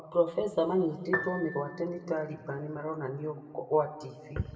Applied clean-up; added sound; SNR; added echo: none; Piano; 7 dB; reverberation time 1.7 s.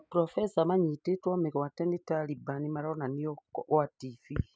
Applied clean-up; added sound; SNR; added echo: none; none; none; none.